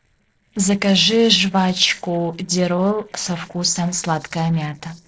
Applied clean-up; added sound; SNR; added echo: neural separator model SepFormer DNS4.